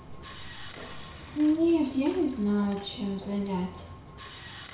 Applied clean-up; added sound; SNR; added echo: none; Sawing; 16 dB; reverberation time 0.6 s.